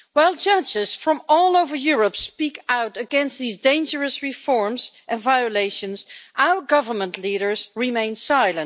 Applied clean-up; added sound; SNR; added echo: none; none; none; none.